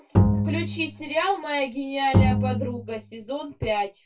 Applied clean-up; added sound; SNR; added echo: none; Bowed string instrument; -4 dB; reverberation time 0.2 s.